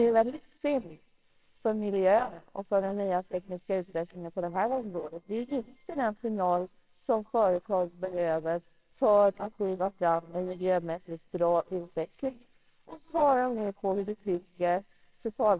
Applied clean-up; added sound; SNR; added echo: neural separator model SepFormer WHAMR!.